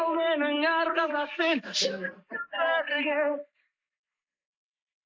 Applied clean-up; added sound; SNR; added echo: neural mask model Resemble Enhance denoiser.